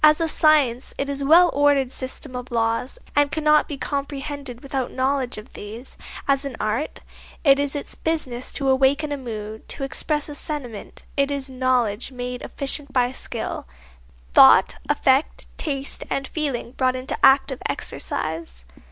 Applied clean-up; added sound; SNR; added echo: none; none; none; none.